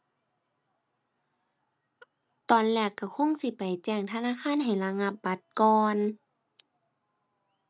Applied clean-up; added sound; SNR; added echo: none; none; none; none.